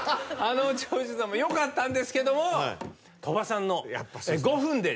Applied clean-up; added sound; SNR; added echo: none; none; none; none.